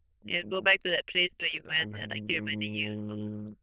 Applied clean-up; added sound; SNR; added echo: neural diffusion model UNIVERSE++.